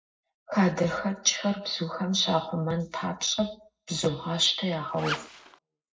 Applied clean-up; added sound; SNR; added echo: neural separator model SepFormer DNS4.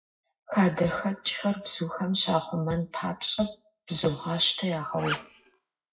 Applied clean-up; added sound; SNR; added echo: classical method WPE with log-MMSE.